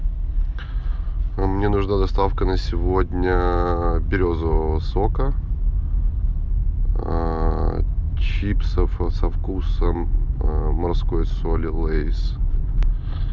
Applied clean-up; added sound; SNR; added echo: none; none; none; none.